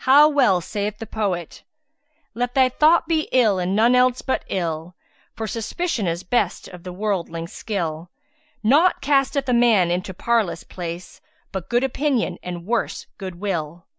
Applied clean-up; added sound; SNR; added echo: none; none; none; none.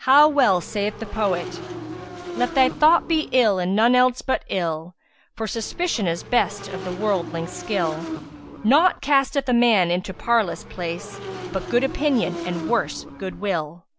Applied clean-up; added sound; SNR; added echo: none; Motorcycle / Engine; 12 dB; none.